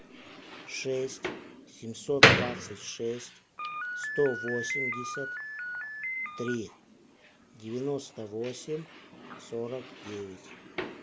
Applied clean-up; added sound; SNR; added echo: none; Slam; -4 dB; none.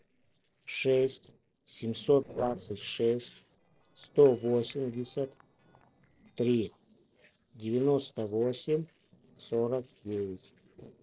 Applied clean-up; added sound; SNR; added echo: neural separator model SepFormer DNS4.